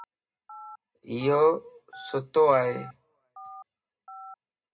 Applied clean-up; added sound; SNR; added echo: none; Telephone; 19 dB; reverberation time 0.2 s.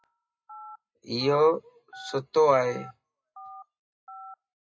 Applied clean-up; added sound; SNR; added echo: classical method WPE with log-MMSE.